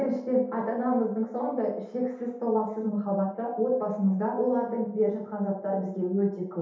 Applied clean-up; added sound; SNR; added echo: none; none; none; reverberation time 0.8 s.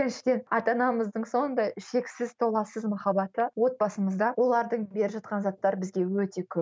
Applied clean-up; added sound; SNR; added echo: none; none; none; none.